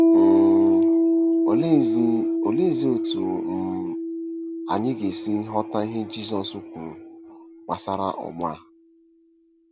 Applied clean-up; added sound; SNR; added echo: none; Piano; -4 dB; none.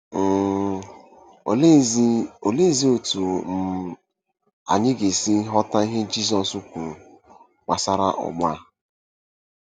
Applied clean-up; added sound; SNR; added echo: none; none; none; none.